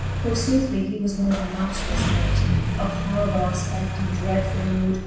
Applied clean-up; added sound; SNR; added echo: none; Engine starting; -1 dB; reverberation time 0.9 s.